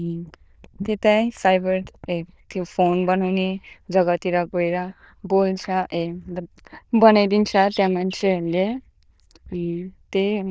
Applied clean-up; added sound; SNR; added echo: neural diffusion model UNIVERSE++.